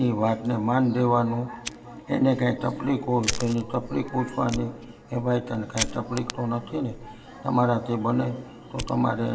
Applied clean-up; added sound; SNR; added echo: none; Fire; 13 dB; reverberation time 2.4 s.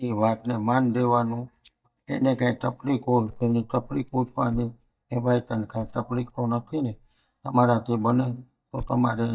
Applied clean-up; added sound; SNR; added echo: neural mask model DeepFilterNet 3.